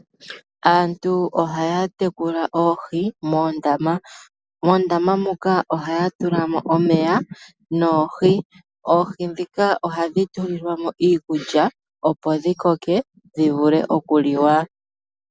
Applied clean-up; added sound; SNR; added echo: none; none; none; none.